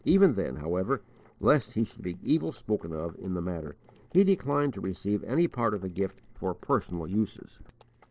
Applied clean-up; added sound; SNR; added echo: neural separator model SepFormer DNS4.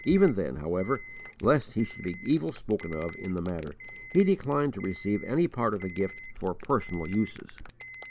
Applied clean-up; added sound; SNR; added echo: none; Alarm + Clapping; 18 dB; none.